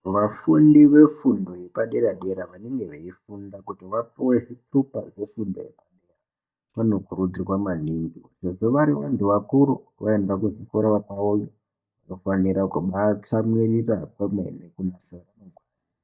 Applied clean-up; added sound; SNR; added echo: neural mask model DeepFilterNet 3.